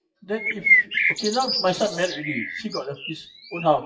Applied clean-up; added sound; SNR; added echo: classical method WPE with log-MMSE.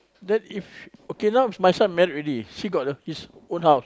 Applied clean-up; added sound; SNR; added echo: none; none; none; none.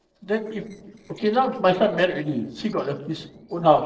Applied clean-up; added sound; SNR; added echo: neural separator model SepFormer DNS4.